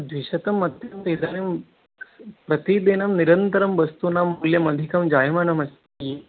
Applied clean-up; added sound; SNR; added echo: none; none; none; none.